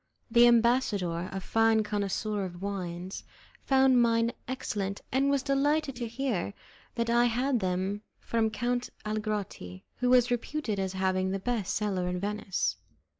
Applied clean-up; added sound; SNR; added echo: neural mask model Resemble Enhance denoiser.